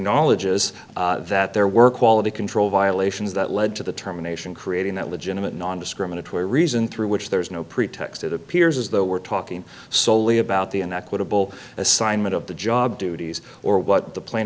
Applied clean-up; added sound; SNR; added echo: none; none; none; none.